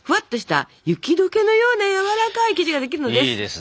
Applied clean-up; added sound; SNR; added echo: none; none; none; none.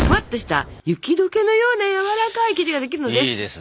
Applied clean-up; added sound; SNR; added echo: none; Fire; 9 dB; none.